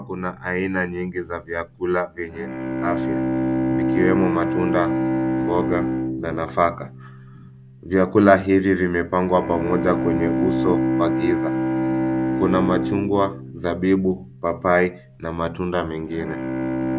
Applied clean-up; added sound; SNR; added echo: none; Bowed string instrument; 2 dB; none.